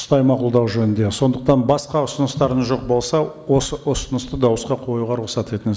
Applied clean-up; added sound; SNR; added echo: none; none; none; none.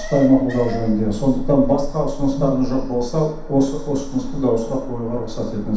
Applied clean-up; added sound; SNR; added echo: none; Alarm; 7 dB; reverberation time 0.7 s.